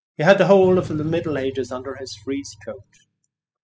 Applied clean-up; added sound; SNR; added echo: classical method spectral subtraction.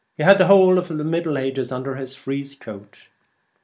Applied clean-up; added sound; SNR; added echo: none; none; none; none.